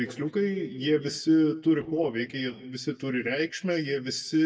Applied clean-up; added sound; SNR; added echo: neural mask model DeepFilterNet 3.